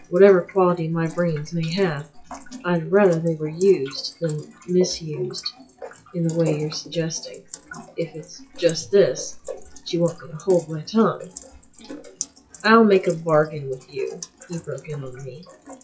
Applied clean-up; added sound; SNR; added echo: classical method WPE with log-MMSE.